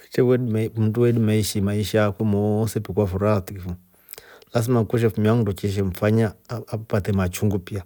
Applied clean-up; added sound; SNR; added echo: none; none; none; none.